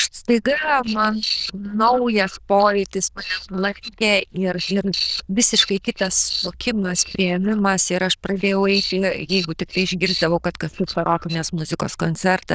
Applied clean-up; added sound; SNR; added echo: neural diffusion model UNIVERSE++.